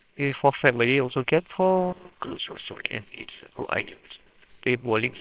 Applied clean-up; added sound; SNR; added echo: neural separator model SepFormer WHAMR!.